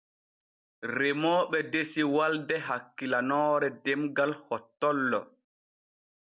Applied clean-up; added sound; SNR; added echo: none; none; none; none.